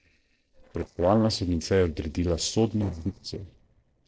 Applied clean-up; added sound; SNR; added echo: neural separator model SepFormer DNS4.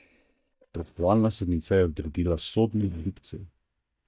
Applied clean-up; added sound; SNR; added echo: neural mask model DeepFilterNet 3.